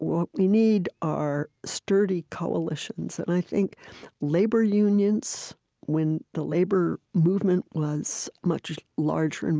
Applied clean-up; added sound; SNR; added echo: none; none; none; none.